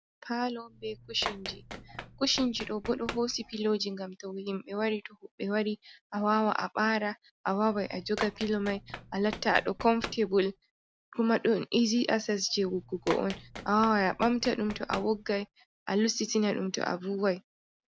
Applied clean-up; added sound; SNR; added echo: none; Run; 13 dB; none.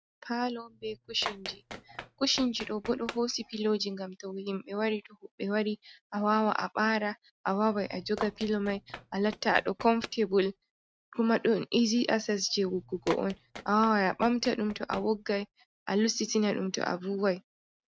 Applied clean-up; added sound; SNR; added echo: neural mask model RNNoise.